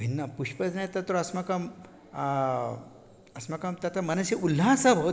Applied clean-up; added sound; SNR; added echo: none; none; none; none.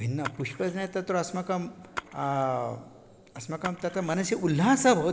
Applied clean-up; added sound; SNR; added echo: none; Splash, splatter; 17 dB; none.